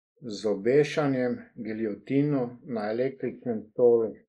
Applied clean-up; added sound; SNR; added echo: neural mask model Resemble Enhance denoiser.